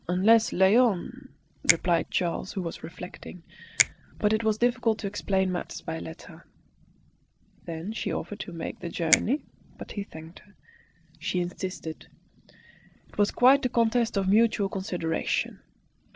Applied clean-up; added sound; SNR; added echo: none; Finger snapping; 6 dB; none.